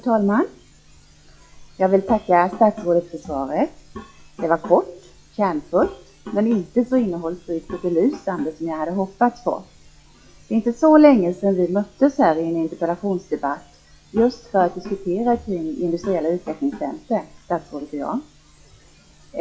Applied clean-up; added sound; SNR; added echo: classical method log-MMSE.